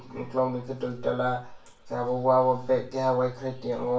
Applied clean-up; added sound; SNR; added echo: none; none; none; reverberation time 0.3 s.